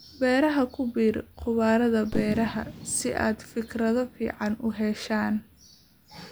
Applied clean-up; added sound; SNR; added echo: none; Fireworks; 15 dB; none.